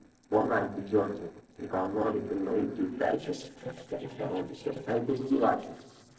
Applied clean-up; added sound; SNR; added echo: neural separator model SepFormer DNS4.